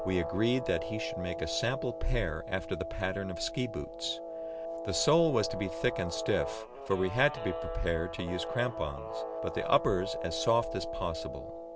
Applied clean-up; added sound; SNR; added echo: none; Guitar; 6 dB; none.